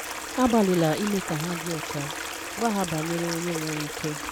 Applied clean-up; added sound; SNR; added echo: none; Stream; 6 dB; none.